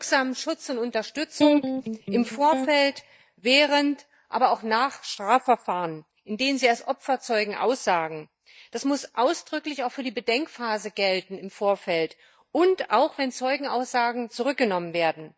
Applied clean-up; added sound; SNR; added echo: neural mask model DeepFilterNet 3.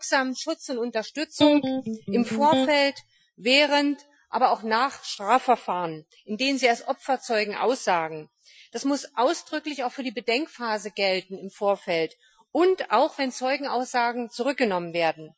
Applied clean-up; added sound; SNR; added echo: classical method Wiener filter.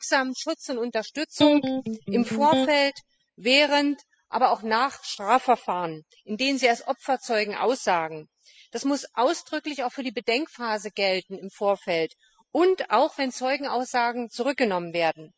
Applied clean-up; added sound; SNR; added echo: classical method spectral subtraction.